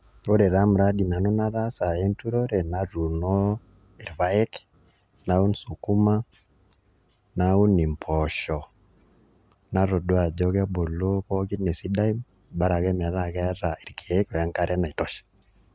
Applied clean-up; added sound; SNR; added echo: none; none; none; none.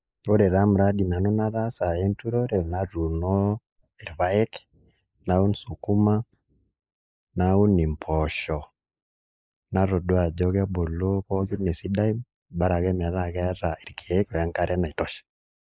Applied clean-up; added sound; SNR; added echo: neural mask model Resemble Enhance denoiser.